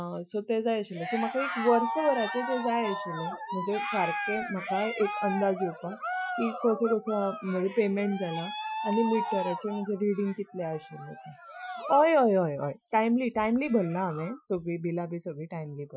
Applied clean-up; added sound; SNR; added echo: classical method Wiener filter.